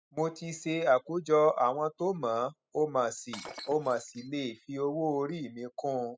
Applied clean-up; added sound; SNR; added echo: classical method spectral subtraction.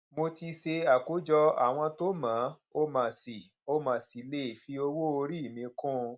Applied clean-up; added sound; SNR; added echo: none; none; none; none.